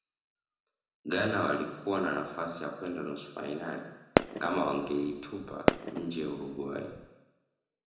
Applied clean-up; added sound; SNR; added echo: none; Fireworks; -2 dB; reverberation time 0.9 s.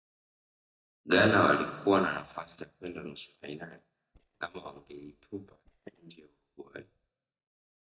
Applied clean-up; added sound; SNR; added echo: neural mask model DeepFilterNet 3.